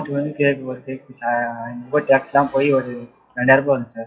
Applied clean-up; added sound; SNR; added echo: classical method WPE with log-MMSE.